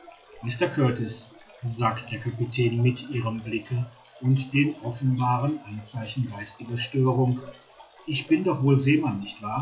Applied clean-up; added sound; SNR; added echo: classical method WPE with log-MMSE.